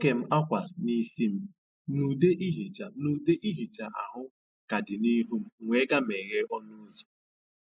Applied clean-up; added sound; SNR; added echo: neural mask model Resemble Enhance denoiser.